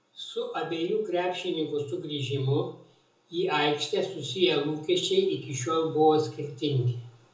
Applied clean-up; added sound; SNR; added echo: none; none; none; reverberation time 0.6 s.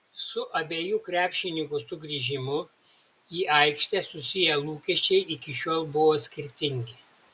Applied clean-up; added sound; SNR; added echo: none; none; none; none.